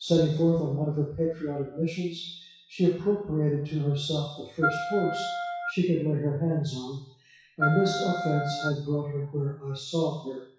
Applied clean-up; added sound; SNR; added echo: classical method WPE with log-MMSE.